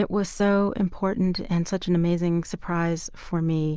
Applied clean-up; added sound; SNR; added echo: none; none; none; none.